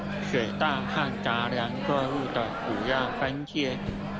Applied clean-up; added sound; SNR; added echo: none; Microwave oven; 2 dB; none.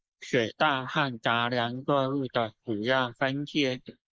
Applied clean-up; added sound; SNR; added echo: neural mask model Resemble Enhance denoiser.